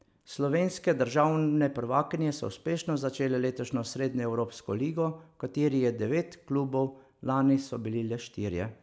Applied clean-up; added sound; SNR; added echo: none; none; none; none.